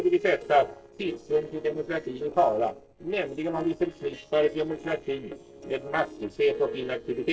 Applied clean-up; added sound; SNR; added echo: neural separator model SepFormer DNS4.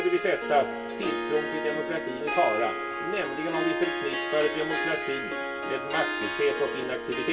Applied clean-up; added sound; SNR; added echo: none; Harp; 2 dB; reverberation time 0.1 s.